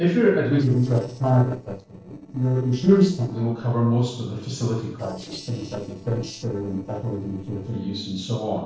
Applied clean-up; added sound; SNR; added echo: neural separator model SepFormer DNS4.